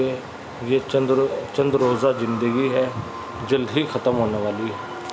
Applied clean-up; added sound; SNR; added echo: none; none; none; none.